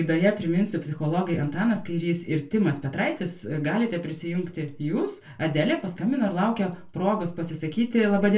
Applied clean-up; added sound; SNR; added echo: none; none; none; reverberation time 0.2 s.